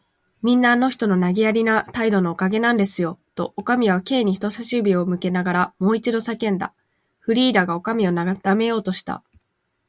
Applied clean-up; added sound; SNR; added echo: none; none; none; none.